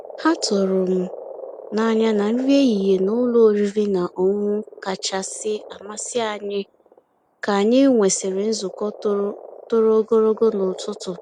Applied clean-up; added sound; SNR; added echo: none; Frog; 17 dB; none.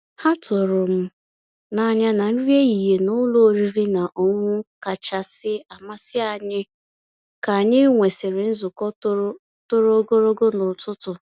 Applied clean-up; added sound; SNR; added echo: none; none; none; none.